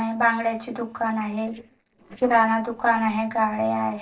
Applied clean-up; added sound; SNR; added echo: neural separator model SepFormer DNS4.